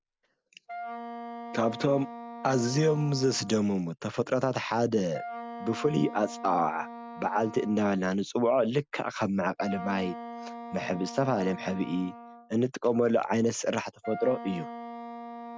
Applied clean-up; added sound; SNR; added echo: none; Wind instrument, woodwind instrument; 13 dB; none.